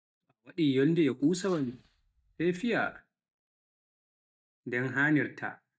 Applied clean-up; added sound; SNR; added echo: neural mask model DeepFilterNet 3.